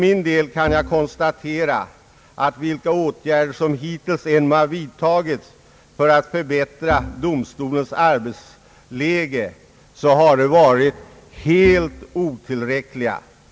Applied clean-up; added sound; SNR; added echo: none; Bowed string instrument; 15 dB; none.